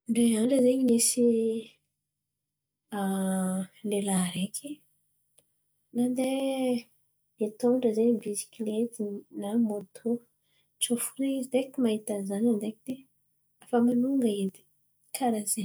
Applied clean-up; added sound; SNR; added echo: none; none; none; none.